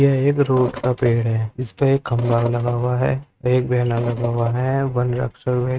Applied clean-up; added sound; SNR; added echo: neural mask model RNNoise.